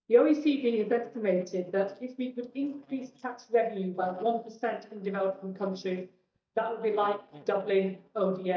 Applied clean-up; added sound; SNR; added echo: neural mask model DeepFilterNet 3.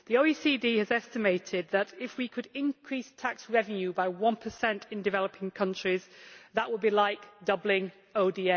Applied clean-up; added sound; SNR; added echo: none; none; none; none.